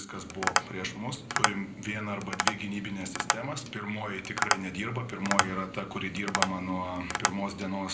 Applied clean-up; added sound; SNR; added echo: none; Tap; -2 dB; reverberation time 0.5 s.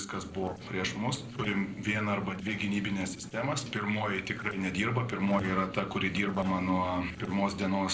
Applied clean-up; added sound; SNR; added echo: neural separator model SepFormer DNS4.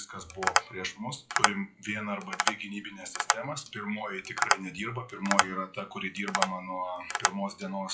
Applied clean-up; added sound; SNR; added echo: classical method WPE with log-MMSE.